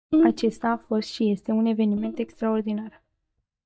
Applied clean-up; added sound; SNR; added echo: neural mask model DeepFilterNet 3.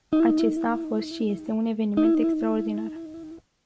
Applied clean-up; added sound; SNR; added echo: none; Guitar; -3 dB; none.